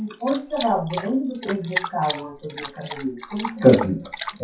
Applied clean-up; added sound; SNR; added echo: classical method WPE with log-MMSE.